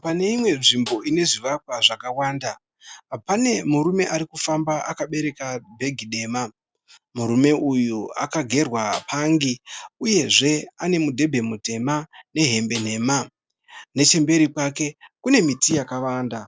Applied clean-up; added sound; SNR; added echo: neural separator model SepFormer DNS4.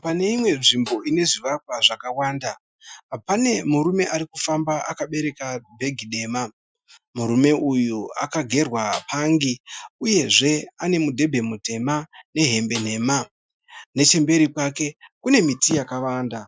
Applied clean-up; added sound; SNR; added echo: classical method Wiener filter.